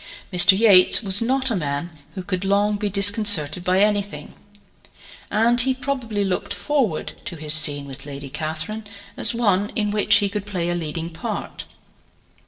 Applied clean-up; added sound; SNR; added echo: none; none; none; reverberation time 0.7 s.